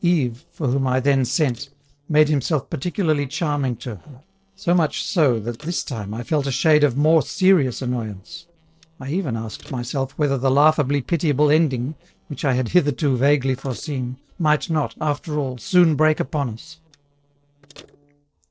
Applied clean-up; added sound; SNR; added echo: neural separator model SepFormer DNS4.